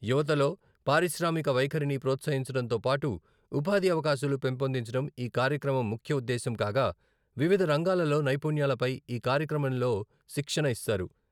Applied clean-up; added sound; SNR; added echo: none; none; none; none.